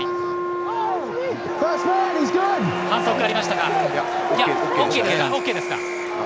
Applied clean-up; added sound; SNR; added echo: none; Wind instrument, woodwind instrument; 5 dB; none.